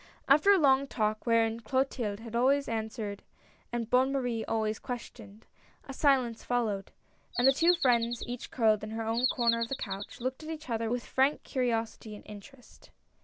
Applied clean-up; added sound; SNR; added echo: none; Bird vocalization, bird call, bird song; 4 dB; none.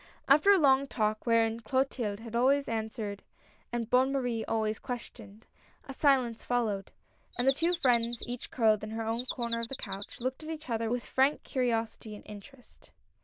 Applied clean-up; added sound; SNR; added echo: neural diffusion model UNIVERSE++.